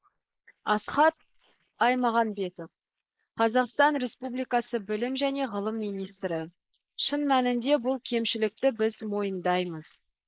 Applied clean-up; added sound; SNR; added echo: neural mask model Resemble Enhance denoiser.